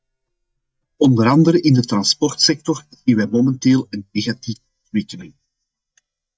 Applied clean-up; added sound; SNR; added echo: neural mask model DeepFilterNet 3.